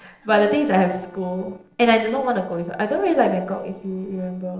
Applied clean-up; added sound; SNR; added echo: neural separator model SepFormer DNS4.